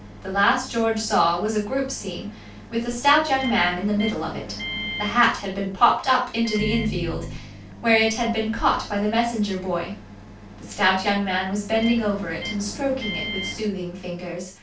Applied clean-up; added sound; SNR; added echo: none; Microwave oven; 12 dB; reverberation time 0.3 s.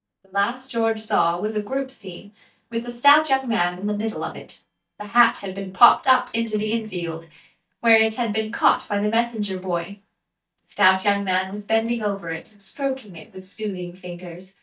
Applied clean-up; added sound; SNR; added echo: neural mask model DeepFilterNet 3.